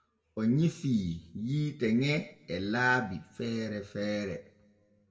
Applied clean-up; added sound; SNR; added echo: none; none; none; reverberation time 0.6 s.